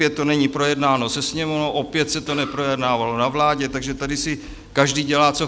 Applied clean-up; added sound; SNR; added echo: none; none; none; none.